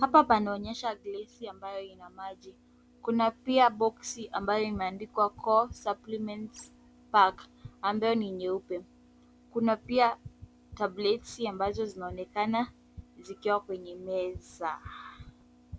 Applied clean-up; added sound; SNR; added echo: none; none; none; none.